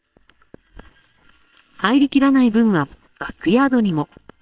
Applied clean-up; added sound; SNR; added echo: neural separator model SepFormer WHAMR!.